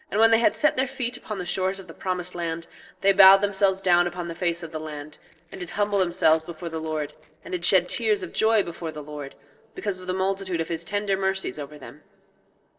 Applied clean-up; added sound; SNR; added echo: neural separator model SepFormer DNS4.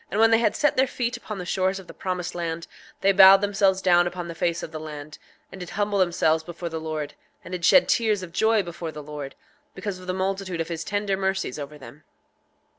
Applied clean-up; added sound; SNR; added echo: none; none; none; none.